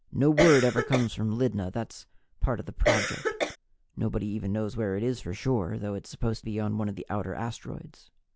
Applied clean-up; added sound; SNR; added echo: none; Cough; -1 dB; none.